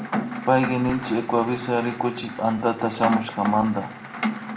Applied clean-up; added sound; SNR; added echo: none; Rain; 7 dB; reverberation time 0.8 s.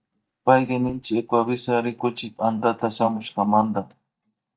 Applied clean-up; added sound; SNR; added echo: neural mask model DeepFilterNet 3.